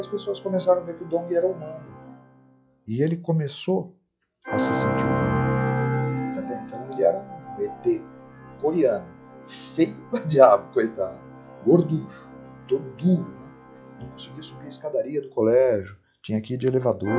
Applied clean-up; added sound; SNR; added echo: classical method log-MMSE.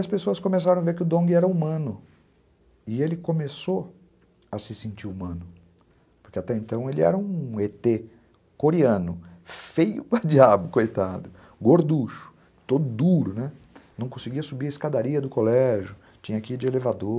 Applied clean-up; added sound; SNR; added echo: none; none; none; none.